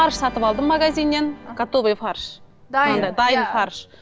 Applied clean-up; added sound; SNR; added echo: none; Organ; 17 dB; none.